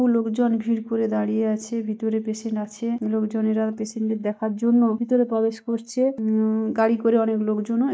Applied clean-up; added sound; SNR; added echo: neural mask model DeepFilterNet 3.